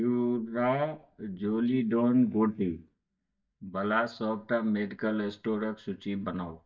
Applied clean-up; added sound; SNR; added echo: neural mask model DeepFilterNet 3.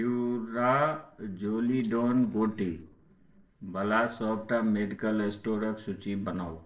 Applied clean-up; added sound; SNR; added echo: neural separator model SepFormer DNS4.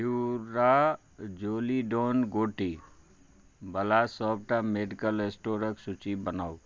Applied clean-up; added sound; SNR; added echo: none; none; none; none.